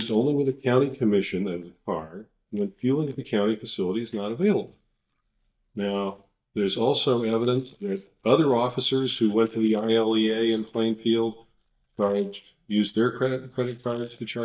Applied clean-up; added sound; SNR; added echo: neural mask model DeepFilterNet 3.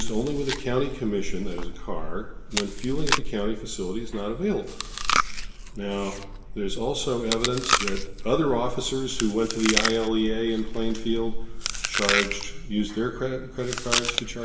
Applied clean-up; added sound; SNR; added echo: none; Chewing, mastication; 6 dB; reverberation time 1.1 s.